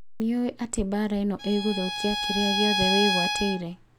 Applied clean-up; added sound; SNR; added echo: none; Bowed string instrument; 1 dB; none.